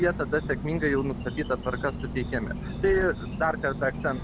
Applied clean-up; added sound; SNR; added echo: none; Insect; 6 dB; none.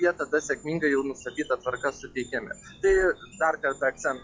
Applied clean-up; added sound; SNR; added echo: classical method log-MMSE.